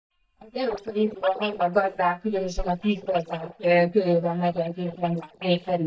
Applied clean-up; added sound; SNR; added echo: neural mask model DeepFilterNet 3.